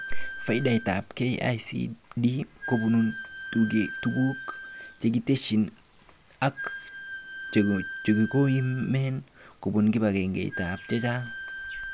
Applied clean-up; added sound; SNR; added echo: none; Wind instrument, woodwind instrument; 13 dB; none.